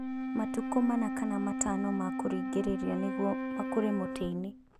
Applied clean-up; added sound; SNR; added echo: none; Wind instrument, woodwind instrument; 2 dB; none.